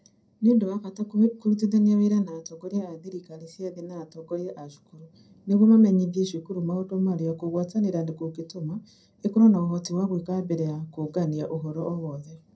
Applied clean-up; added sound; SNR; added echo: none; none; none; reverberation time 0.2 s.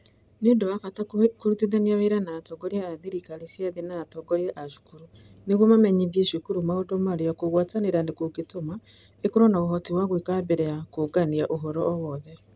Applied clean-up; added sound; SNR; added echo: none; none; none; none.